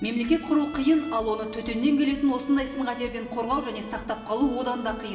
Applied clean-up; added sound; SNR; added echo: none; Bowed string instrument; 19 dB; reverberation time 1.7 s.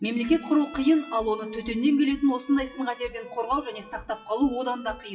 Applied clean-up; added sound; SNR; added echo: classical method WPE with log-MMSE.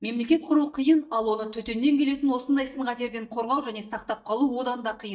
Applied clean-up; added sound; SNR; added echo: neural mask model DeepFilterNet 3.